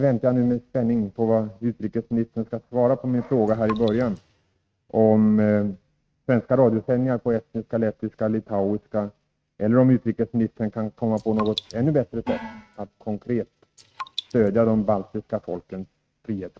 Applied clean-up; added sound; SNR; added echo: neural mask model RNNoise.